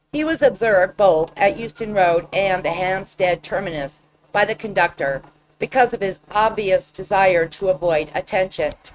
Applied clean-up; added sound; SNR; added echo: neural mask model RNNoise.